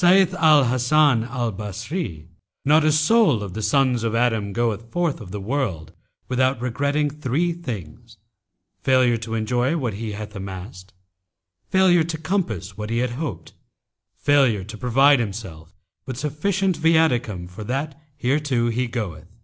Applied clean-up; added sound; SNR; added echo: none; none; none; none.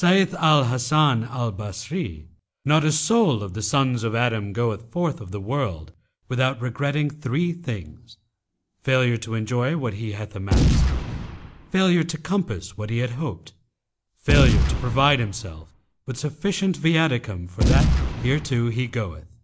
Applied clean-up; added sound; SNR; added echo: none; Boom; -1 dB; none.